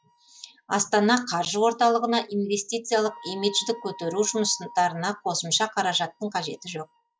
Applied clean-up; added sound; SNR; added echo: classical method log-MMSE.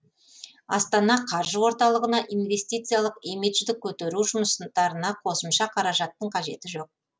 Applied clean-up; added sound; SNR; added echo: none; none; none; none.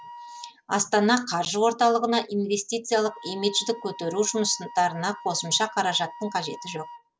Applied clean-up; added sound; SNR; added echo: none; Wind instrument, woodwind instrument; 18 dB; none.